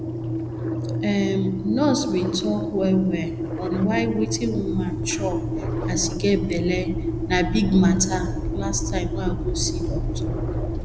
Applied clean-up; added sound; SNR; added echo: none; Engine; 1 dB; none.